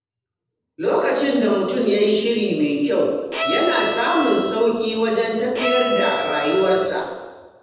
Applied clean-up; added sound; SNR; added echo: none; Bowed string instrument; 6 dB; reverberation time 1.0 s.